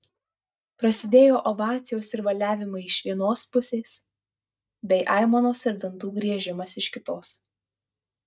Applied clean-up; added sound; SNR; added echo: neural mask model DeepFilterNet 3.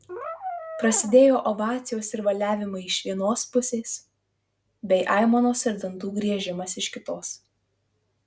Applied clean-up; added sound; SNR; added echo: none; Brass instrument; 10 dB; none.